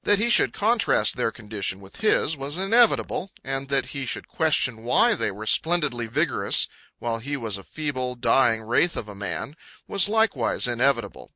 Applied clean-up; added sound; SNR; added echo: none; none; none; none.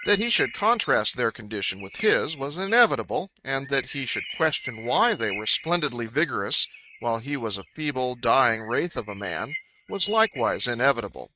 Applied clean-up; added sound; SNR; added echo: neural mask model RNNoise.